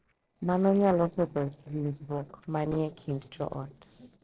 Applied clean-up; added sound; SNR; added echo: neural separator model SepFormer DNS4.